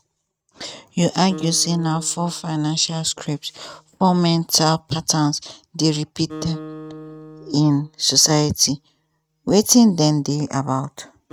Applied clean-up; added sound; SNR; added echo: neural mask model RNNoise.